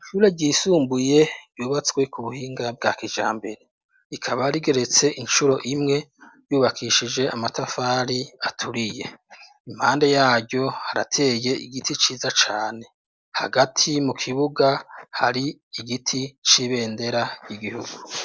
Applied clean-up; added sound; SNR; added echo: none; none; none; none.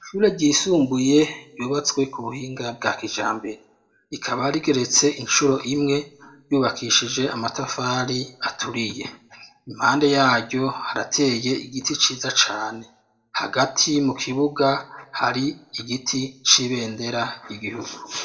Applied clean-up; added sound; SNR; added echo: none; none; none; reverberation time 0.3 s.